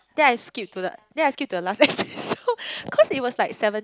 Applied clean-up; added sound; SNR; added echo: none; none; none; none.